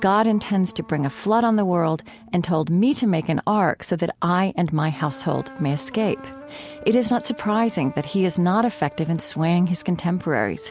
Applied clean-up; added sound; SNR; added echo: none; none; none; none.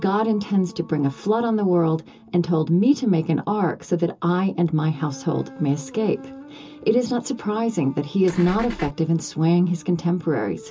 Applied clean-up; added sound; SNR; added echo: none; Engine / Car; 11 dB; reverberation time 0.2 s.